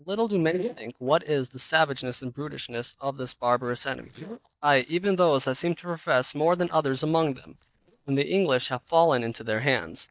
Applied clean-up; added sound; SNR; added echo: neural mask model DeepFilterNet 3.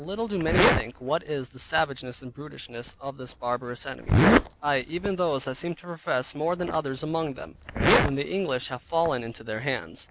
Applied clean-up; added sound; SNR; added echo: none; Zipper (clothing); -1 dB; none.